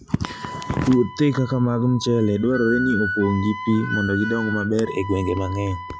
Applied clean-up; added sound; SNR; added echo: classical method log-MMSE.